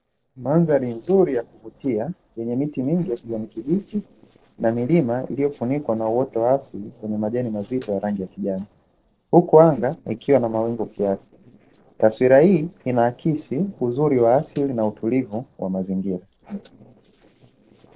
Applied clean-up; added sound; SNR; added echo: neural separator model SepFormer DNS4.